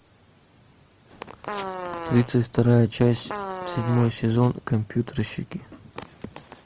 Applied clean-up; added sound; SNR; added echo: none; Fart; 10 dB; none.